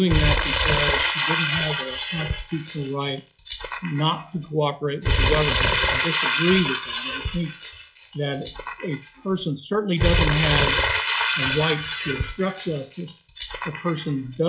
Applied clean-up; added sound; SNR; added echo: classical method log-MMSE.